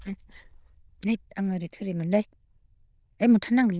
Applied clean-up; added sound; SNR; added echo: neural diffusion model UNIVERSE++.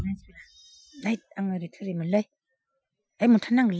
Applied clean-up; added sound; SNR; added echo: classical method Wiener filter.